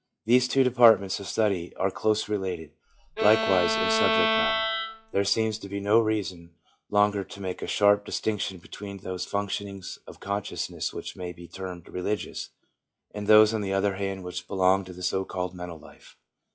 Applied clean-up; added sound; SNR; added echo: classical method log-MMSE.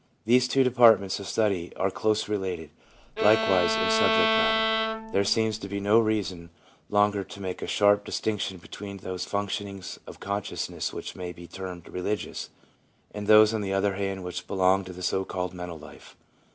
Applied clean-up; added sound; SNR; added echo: none; Bowed string instrument; 1 dB; none.